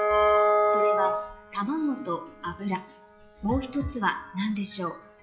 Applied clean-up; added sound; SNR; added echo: classical method log-MMSE.